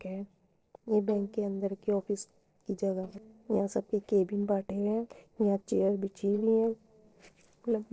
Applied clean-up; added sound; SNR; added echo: neural separator model SepFormer DNS4.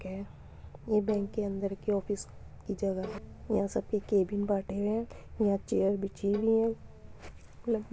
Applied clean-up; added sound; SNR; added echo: none; Bowed string instrument; 18 dB; none.